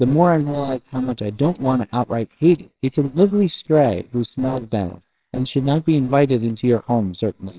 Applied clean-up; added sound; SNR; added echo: neural separator model SepFormer WHAMR!.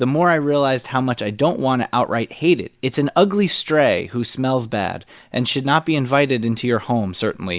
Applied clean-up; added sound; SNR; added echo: none; none; none; none.